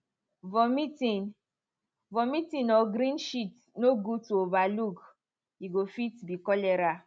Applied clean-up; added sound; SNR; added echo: none; none; none; none.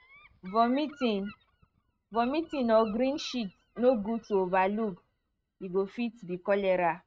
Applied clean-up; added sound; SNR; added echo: neural mask model RNNoise.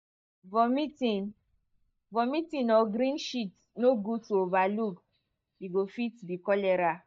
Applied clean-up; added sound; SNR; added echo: neural mask model DeepFilterNet 3.